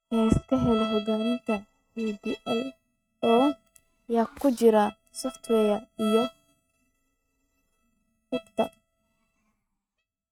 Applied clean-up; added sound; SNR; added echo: neural mask model RNNoise.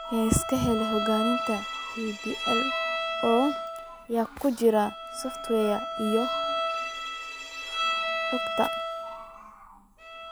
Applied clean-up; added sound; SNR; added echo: none; Bowed string instrument; 3 dB; none.